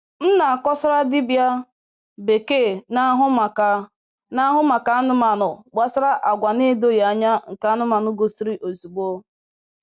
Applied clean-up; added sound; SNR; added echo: none; none; none; none.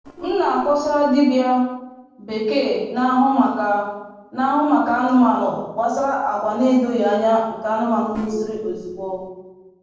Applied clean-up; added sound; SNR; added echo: neural separator model SepFormer DNS4.